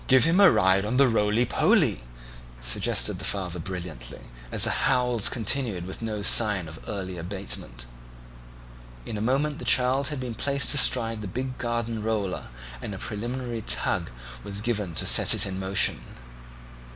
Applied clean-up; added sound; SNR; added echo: none; none; none; none.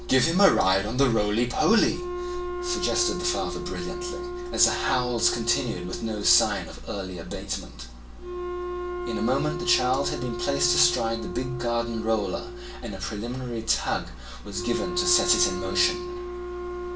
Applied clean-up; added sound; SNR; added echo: none; Wind instrument, woodwind instrument; 8 dB; reverberation time 0.3 s.